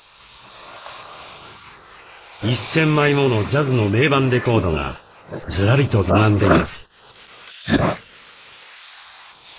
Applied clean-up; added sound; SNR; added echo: neural mask model Resemble Enhance denoiser.